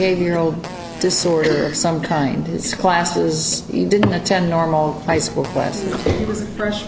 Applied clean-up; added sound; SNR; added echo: none; Cough + Fart; 14 dB; none.